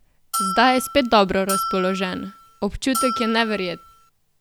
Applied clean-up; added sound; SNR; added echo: none; Bell; 6 dB; none.